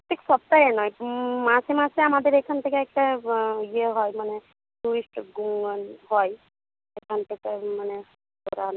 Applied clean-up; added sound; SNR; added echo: none; none; none; none.